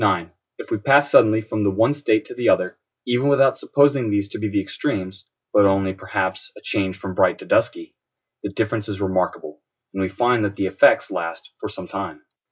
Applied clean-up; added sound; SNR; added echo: none; none; none; none.